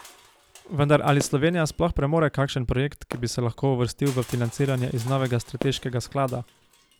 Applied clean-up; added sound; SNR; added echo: none; Crushing + Fireworks; 18 dB; none.